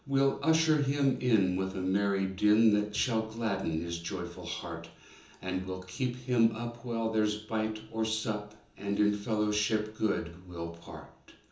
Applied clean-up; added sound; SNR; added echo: none; none; none; reverberation time 0.6 s.